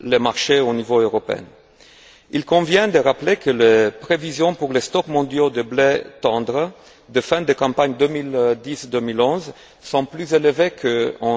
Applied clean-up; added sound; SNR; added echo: none; none; none; none.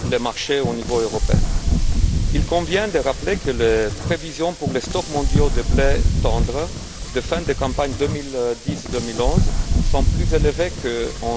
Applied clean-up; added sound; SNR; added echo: none; Wind; -3 dB; none.